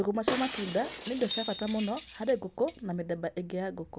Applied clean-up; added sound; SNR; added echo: none; Shatter + Bicycle bell; 6 dB; none.